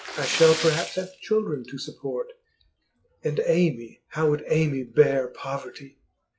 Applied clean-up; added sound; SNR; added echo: classical method log-MMSE.